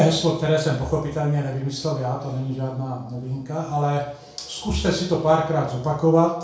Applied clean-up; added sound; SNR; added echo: none; none; none; reverberation time 0.5 s.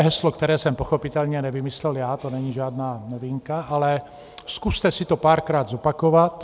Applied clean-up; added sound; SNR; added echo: none; none; none; none.